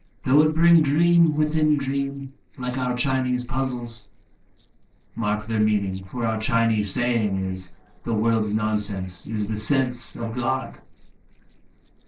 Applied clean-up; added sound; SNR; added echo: neural separator model SepFormer DNS4.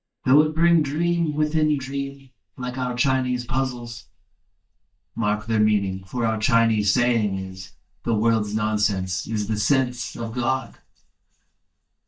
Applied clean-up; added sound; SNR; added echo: neural mask model DeepFilterNet 3.